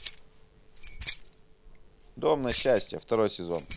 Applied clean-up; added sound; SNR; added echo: none; Keys jangling; 13 dB; none.